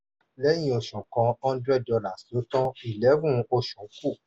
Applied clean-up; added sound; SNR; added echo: none; none; none; none.